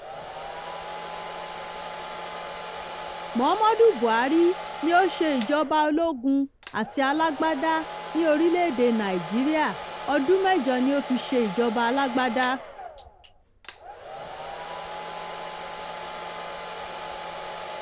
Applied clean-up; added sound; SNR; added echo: none; Domestic sounds, home sounds; 10 dB; none.